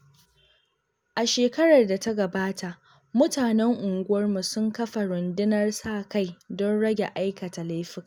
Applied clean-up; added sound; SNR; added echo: none; none; none; none.